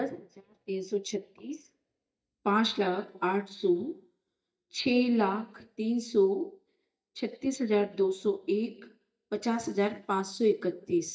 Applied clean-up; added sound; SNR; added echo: neural mask model DeepFilterNet 3.